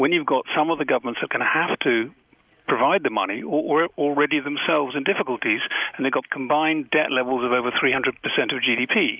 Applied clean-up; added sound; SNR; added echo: none; none; none; none.